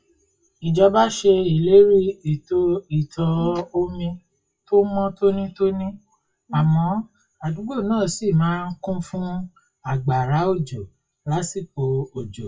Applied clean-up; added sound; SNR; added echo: classical method WPE with log-MMSE.